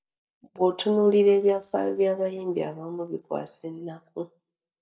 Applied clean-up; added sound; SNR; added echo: neural mask model DeepFilterNet 3.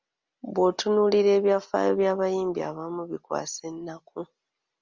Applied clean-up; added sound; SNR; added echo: none; none; none; none.